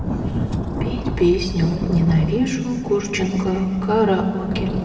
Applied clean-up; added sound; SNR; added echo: none; Thunder / Rain; 6 dB; reverberation time 2.3 s.